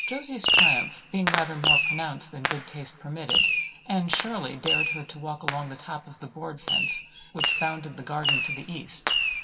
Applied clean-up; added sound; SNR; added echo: none; Fireworks; -4 dB; reverberation time 2.8 s.